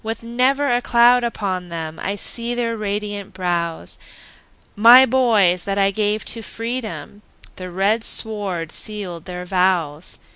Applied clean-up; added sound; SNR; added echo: none; none; none; none.